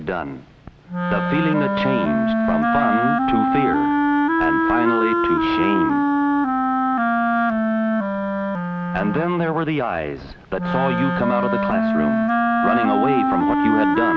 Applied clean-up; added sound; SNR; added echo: none; Wind instrument, woodwind instrument; -5 dB; none.